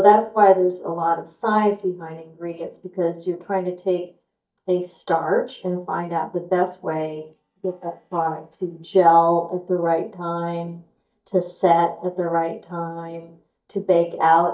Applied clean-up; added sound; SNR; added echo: neural mask model DeepFilterNet 3.